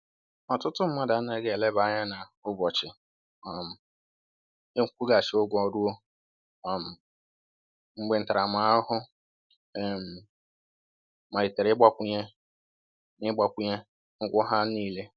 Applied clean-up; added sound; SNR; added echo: none; none; none; none.